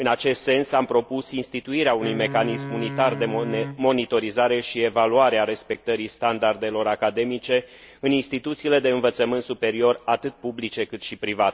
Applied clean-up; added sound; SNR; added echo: none; Wind instrument, woodwind instrument; 11 dB; none.